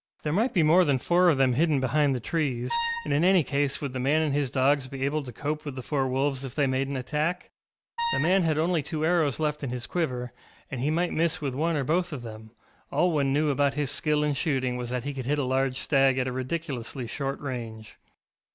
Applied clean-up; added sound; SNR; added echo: none; Wind instrument, woodwind instrument; 5 dB; none.